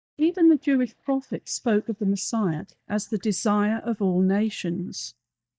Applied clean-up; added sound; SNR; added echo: neural mask model DeepFilterNet 3.